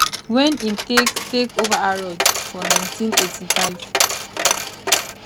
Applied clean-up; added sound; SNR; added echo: none; Coin (dropping); -2 dB; none.